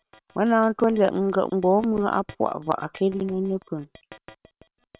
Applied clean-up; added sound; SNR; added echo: neural separator model SepFormer WHAM!.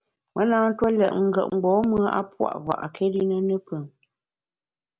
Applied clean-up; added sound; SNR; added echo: none; none; none; none.